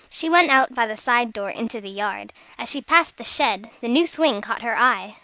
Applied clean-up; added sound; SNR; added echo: none; none; none; none.